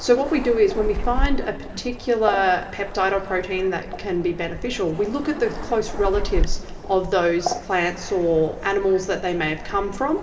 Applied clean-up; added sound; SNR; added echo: none; Waves, surf; 6 dB; reverberation time 2.8 s.